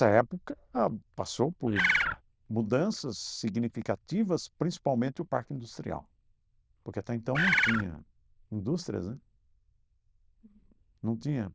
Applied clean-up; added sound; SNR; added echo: neural diffusion model UNIVERSE++.